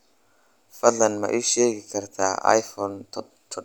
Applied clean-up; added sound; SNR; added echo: none; none; none; none.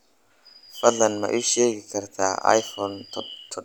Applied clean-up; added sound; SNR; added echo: none; Bird; 17 dB; none.